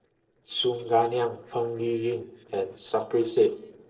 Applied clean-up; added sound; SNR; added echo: neural separator model SepFormer DNS4.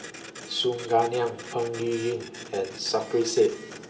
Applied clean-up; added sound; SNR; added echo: none; Printer; 16 dB; reverberation time 2.4 s.